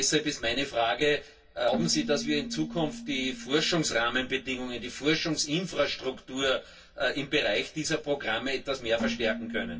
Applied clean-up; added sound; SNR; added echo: none; Keyboard (musical); 12 dB; reverberation time 0.1 s.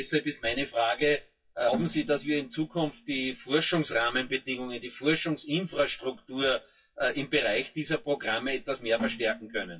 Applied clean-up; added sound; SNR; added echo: classical method WPE with log-MMSE.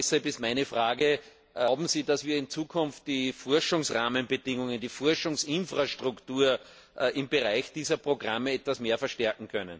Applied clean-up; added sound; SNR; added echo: none; none; none; none.